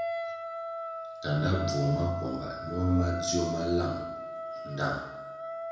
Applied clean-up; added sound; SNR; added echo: none; Wind instrument, woodwind instrument; 5 dB; reverberation time 0.9 s.